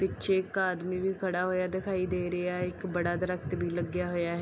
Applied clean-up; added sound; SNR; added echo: none; none; none; none.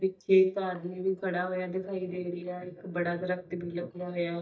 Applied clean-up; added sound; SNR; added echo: neural mask model DeepFilterNet 3.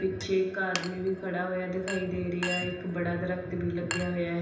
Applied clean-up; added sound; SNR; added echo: none; Chink, clink; 10 dB; reverberation time 0.9 s.